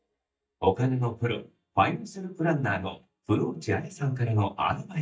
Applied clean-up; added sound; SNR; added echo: neural mask model DeepFilterNet 3.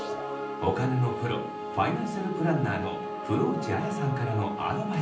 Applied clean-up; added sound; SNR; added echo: none; Wind instrument, woodwind instrument; 8 dB; reverberation time 0.6 s.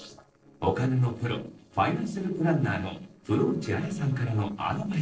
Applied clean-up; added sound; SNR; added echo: neural separator model SepFormer DNS4.